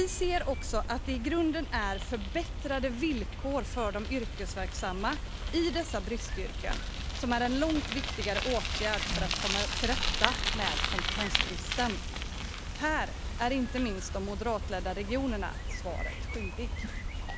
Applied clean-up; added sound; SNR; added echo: none; Bicycle; 0 dB; none.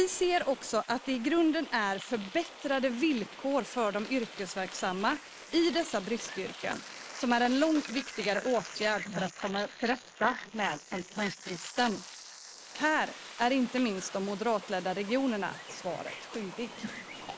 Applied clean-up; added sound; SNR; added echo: neural mask model Resemble Enhance denoiser.